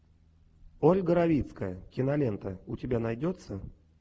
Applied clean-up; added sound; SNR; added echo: none; none; none; none.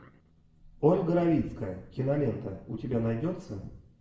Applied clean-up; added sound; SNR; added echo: none; none; none; reverberation time 0.7 s.